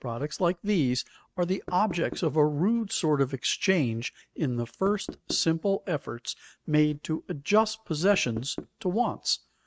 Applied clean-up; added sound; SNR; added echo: neural mask model RNNoise.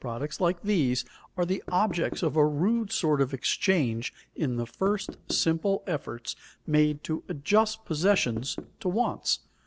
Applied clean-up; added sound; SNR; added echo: none; Knock; 12 dB; none.